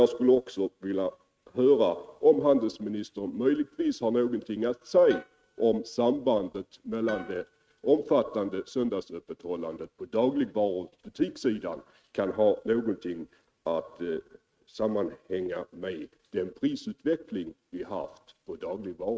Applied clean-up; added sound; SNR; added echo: neural mask model RNNoise.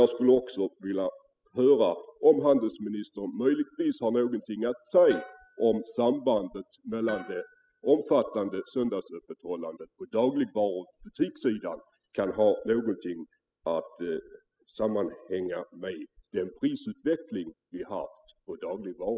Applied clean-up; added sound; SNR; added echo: classical method spectral subtraction.